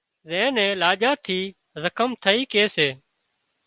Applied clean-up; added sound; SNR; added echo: none; Domestic sounds, home sounds; 19 dB; none.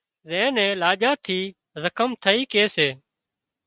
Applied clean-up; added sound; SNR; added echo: neural mask model RNNoise.